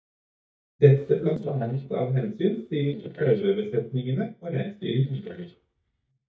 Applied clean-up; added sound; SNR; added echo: neural mask model DeepFilterNet 3.